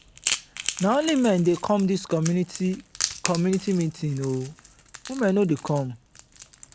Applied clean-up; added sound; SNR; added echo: none; Crack / Crackle; 10 dB; none.